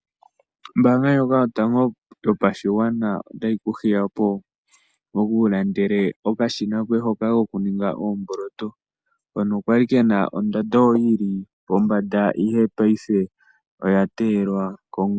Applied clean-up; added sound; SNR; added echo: none; none; none; none.